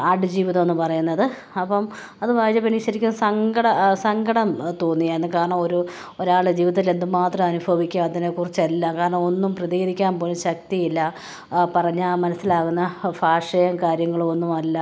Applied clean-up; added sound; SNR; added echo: none; none; none; none.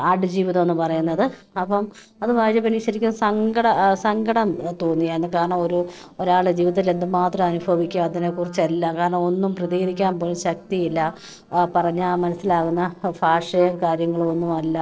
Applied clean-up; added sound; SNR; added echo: neural separator model SepFormer DNS4.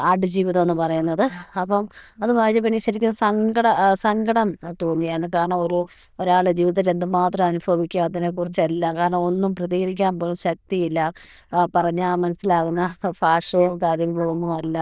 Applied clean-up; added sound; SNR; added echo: neural diffusion model UNIVERSE++.